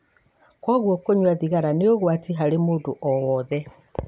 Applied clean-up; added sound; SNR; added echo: none; none; none; none.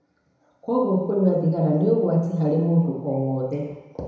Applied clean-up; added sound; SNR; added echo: none; none; none; reverberation time 0.9 s.